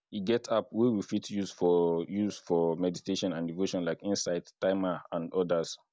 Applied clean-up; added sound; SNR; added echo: none; none; none; none.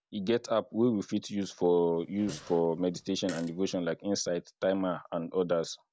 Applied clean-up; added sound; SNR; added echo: none; Fart; 19 dB; none.